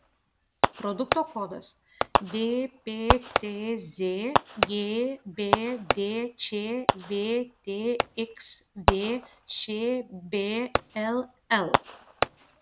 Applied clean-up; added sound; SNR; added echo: none; Fireworks; 0 dB; none.